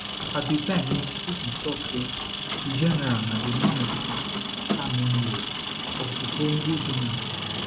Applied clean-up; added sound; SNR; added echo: none; Engine; 0 dB; none.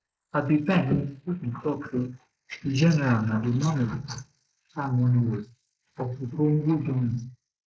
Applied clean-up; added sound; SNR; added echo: neural mask model Resemble Enhance denoiser.